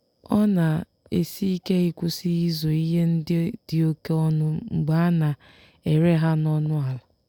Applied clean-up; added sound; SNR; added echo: none; none; none; none.